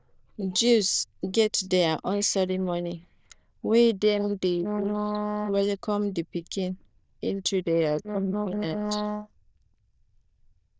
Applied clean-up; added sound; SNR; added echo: neural diffusion model UNIVERSE++.